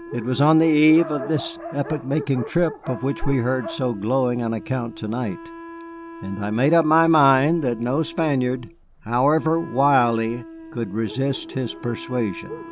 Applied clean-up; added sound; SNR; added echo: none; Wind instrument, woodwind instrument + Dog; 15 dB; none.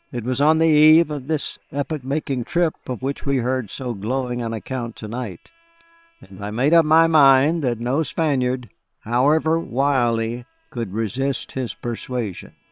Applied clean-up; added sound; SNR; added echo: neural separator model SepFormer WHAM!.